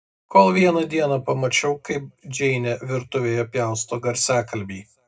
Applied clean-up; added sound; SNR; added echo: none; none; none; reverberation time 0.2 s.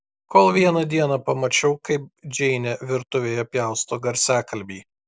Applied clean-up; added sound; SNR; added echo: none; none; none; none.